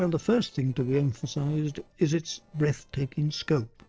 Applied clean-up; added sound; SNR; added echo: neural separator model SepFormer DNS4.